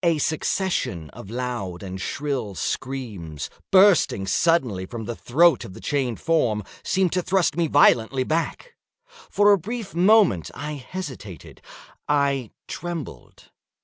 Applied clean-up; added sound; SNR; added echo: none; none; none; none.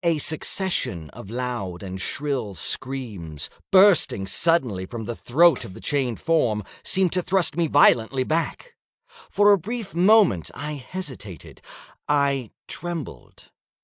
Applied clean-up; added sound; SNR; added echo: neural mask model DeepFilterNet 3.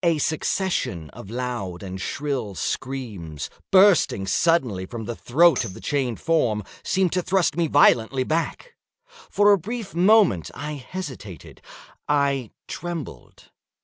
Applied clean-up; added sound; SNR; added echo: none; Tambourine; 15 dB; none.